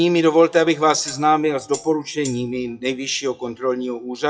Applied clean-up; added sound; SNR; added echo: classical method WPE with log-MMSE.